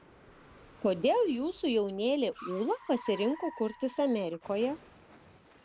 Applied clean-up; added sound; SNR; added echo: none; Car; 19 dB; none.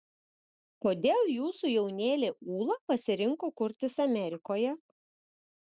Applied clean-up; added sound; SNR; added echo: none; none; none; none.